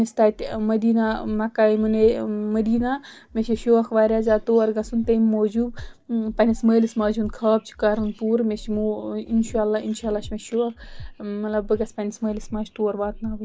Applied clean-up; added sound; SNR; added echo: neural mask model DeepFilterNet 3.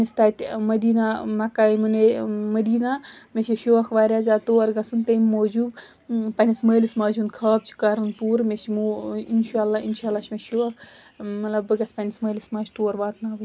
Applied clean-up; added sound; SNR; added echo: none; none; none; none.